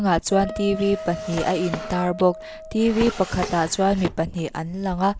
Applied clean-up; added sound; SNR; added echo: none; Drawer open or close + Wind instrument, woodwind instrument; 11 dB; none.